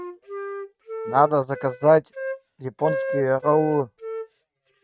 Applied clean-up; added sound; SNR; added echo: neural mask model RNNoise.